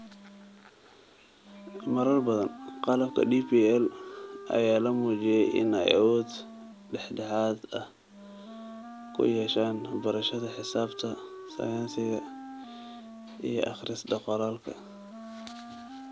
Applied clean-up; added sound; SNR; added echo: none; Wind instrument, woodwind instrument; 15 dB; none.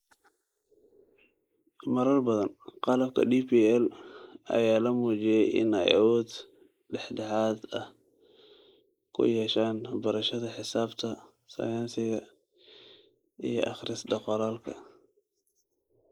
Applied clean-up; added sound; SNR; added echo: neural mask model Resemble Enhance denoiser.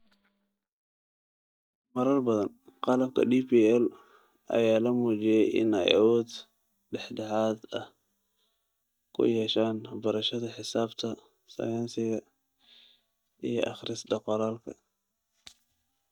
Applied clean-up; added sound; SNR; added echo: neural mask model DeepFilterNet 3.